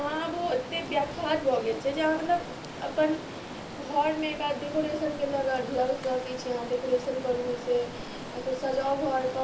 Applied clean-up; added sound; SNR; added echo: none; Stream; 10 dB; reverberation time 0.3 s.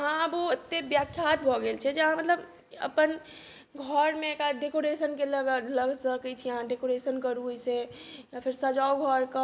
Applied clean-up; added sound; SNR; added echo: none; none; none; none.